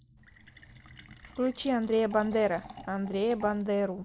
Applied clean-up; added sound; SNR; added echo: none; Fill (with liquid); 19 dB; none.